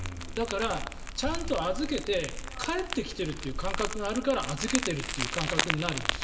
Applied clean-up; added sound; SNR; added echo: none; Crumpling, crinkling; 2 dB; reverberation time 0.7 s.